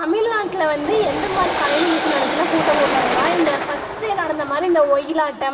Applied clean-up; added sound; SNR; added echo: none; Train; 4 dB; reverberation time 2.4 s.